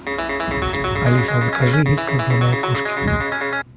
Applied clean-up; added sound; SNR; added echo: none; Guitar; 2 dB; reverberation time 1.0 s.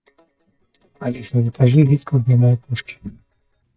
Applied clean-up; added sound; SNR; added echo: neural mask model DeepFilterNet 3.